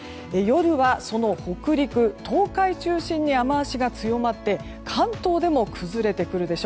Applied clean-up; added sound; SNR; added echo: none; none; none; none.